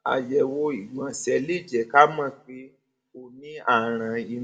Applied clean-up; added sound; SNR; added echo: none; none; none; reverberation time 0.2 s.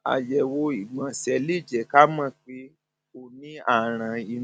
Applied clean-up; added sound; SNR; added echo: none; none; none; none.